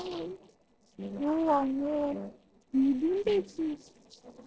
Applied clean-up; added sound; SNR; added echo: neural separator model SepFormer DNS4.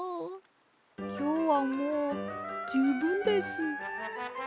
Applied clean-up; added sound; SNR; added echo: none; none; none; none.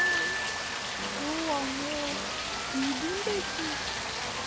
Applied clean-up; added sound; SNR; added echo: none; Piano + Rain; -3 dB; none.